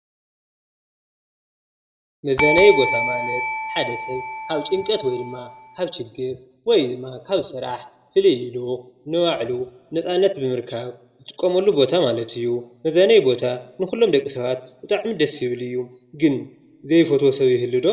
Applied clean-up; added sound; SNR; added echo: none; Bell; 0 dB; reverberation time 0.6 s.